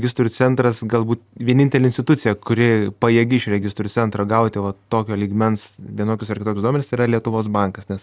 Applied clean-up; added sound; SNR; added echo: none; none; none; none.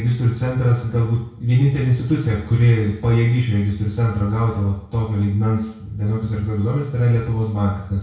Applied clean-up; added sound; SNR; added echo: none; none; none; reverberation time 0.6 s.